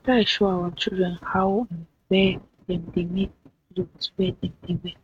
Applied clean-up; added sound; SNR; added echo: neural mask model RNNoise.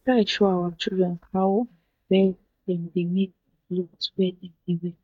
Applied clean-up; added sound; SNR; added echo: neural mask model DeepFilterNet 3.